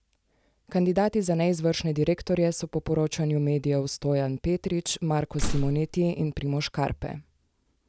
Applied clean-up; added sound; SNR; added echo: none; Slam; 3 dB; none.